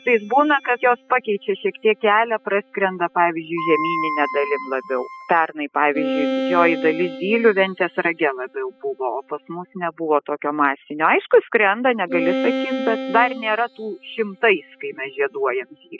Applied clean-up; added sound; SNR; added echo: classical method spectral subtraction.